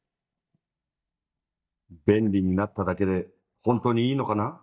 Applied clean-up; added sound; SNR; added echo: neural mask model DeepFilterNet 3.